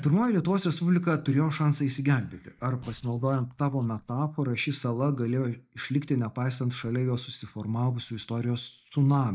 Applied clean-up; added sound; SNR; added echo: neural mask model DeepFilterNet 3.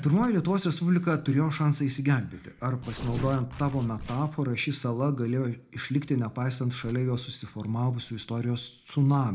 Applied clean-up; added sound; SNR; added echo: none; Tearing; 19 dB; reverberation time 0.2 s.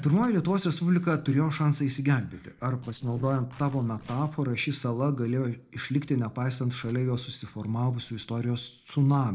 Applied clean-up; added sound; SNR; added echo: neural separator model SepFormer DNS4.